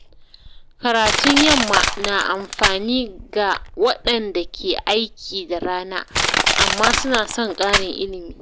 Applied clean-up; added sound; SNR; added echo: none; Crushing; 1 dB; none.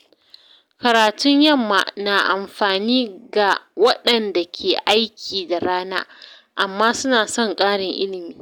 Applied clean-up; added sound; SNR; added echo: none; none; none; none.